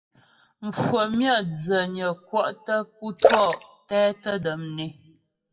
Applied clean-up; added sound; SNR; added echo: classical method WPE with log-MMSE.